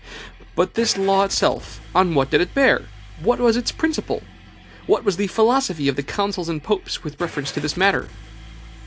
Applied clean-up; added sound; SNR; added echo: none; Engine starting / Car; 18 dB; none.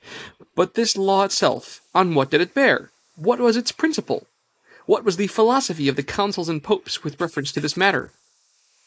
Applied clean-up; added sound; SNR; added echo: neural mask model Resemble Enhance denoiser.